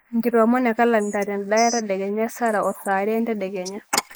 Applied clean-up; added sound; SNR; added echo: neural mask model Resemble Enhance denoiser.